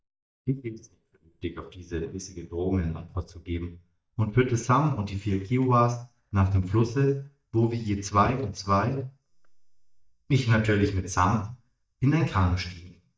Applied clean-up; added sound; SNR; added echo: neural mask model DeepFilterNet 3.